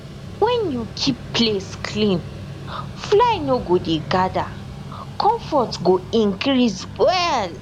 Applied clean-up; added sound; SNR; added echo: none; Mechanical fan; 12 dB; none.